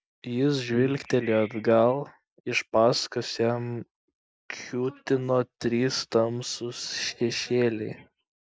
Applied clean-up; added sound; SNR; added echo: none; none; none; none.